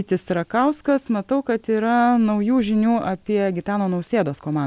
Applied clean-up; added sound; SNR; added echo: none; none; none; none.